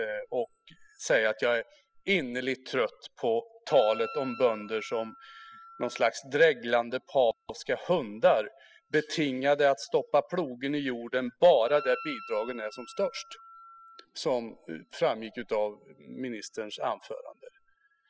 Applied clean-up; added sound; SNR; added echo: classical method spectral subtraction.